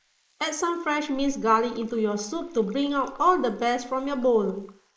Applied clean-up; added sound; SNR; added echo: neural mask model Resemble Enhance denoiser.